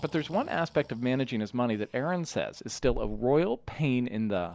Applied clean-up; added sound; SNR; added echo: none; Breathing; 14 dB; none.